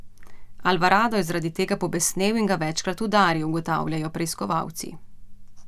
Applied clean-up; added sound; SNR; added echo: none; none; none; none.